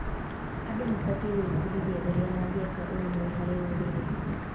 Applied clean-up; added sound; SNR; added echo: none; Thunder / Wind / Rain; -1 dB; reverberation time 0.8 s.